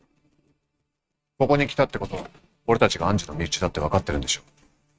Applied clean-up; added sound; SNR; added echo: neural mask model RNNoise.